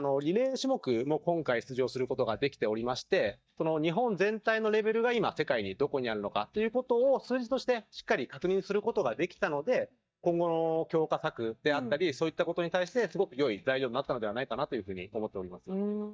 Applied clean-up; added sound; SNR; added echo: neural mask model DeepFilterNet 3.